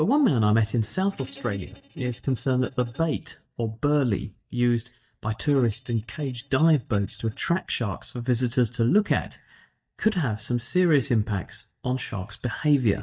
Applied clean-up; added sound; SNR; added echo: neural mask model DeepFilterNet 3.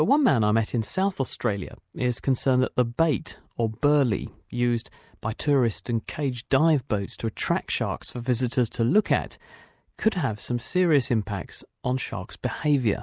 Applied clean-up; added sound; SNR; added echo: none; none; none; none.